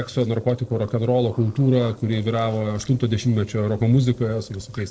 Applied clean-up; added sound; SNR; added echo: neural separator model SepFormer DNS4.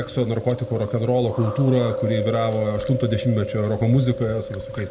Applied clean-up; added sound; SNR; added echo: none; Chewing, mastication; 8 dB; reverberation time 0.6 s.